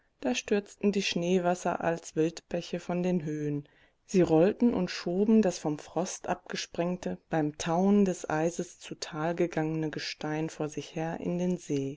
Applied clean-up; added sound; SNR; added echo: none; none; none; none.